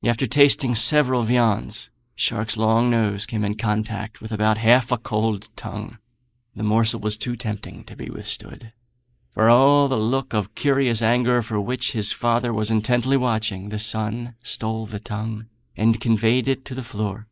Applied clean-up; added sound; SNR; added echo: neural mask model Resemble Enhance denoiser.